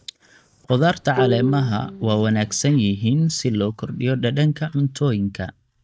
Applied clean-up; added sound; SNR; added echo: neural mask model DeepFilterNet 3.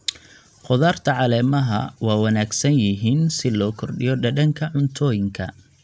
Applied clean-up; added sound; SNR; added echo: none; none; none; none.